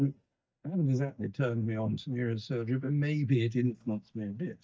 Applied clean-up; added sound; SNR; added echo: neural mask model DeepFilterNet 3.